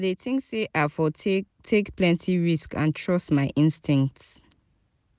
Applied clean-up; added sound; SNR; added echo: none; none; none; none.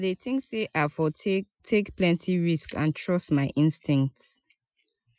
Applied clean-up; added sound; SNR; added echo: classical method Wiener filter.